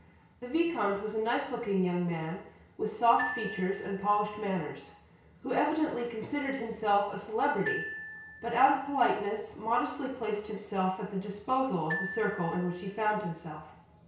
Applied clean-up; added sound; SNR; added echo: none; Glockenspiel; 10 dB; reverberation time 0.6 s.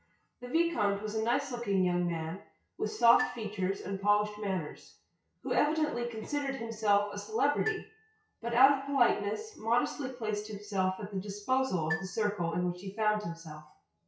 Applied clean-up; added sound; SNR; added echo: classical method WPE with log-MMSE.